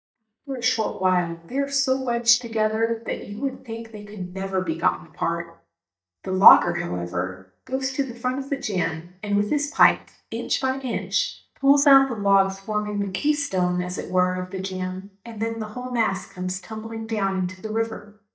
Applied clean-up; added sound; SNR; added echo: neural mask model DeepFilterNet 3.